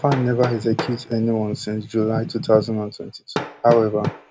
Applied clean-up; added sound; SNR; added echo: none; Hammer; 12 dB; none.